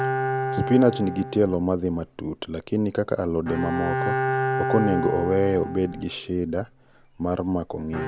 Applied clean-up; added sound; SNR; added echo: none; Bowed string instrument; 5 dB; none.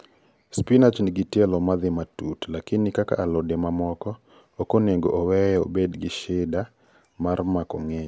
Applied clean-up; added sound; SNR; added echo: none; none; none; none.